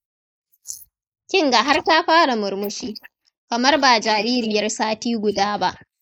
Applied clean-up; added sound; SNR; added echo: neural mask model Resemble Enhance denoiser.